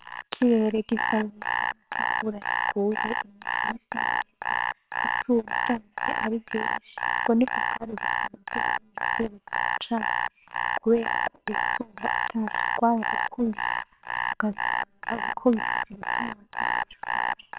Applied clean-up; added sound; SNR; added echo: neural separator model SepFormer WHAMR!.